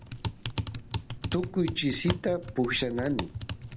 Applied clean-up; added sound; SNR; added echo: none; Typing; 5 dB; none.